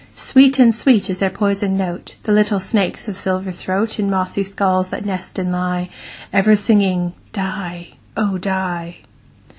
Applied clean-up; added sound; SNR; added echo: none; none; none; none.